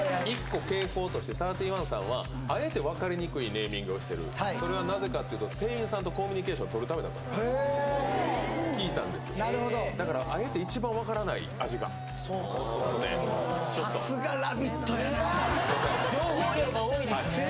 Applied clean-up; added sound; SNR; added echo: none; Organ; 10 dB; none.